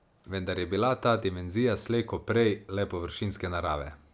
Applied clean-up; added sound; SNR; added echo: none; none; none; none.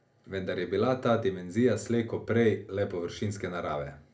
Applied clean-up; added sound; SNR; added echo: none; none; none; reverberation time 0.3 s.